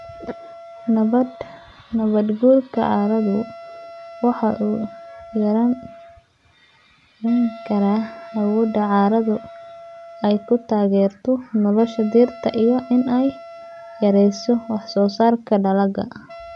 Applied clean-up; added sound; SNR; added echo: none; Wind instrument, woodwind instrument; 19 dB; none.